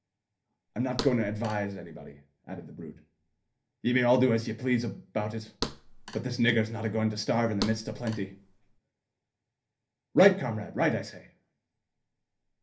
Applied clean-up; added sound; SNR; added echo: none; Thump, thud; 11 dB; reverberation time 0.3 s.